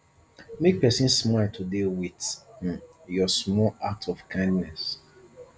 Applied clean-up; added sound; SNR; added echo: none; none; none; none.